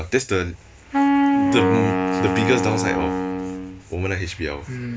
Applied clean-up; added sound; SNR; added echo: none; Wind instrument, woodwind instrument; -4 dB; none.